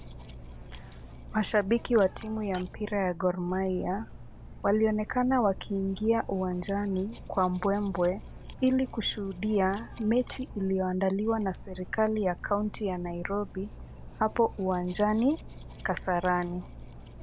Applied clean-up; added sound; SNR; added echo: none; Cutlery, silverware; 14 dB; none.